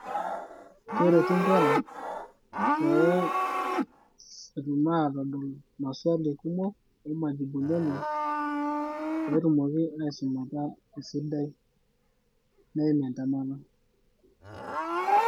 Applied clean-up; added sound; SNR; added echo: none; Livestock, farm animals, working animals; 2 dB; none.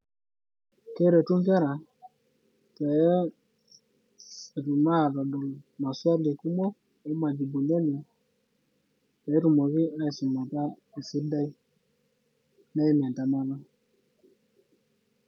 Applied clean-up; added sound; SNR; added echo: none; none; none; none.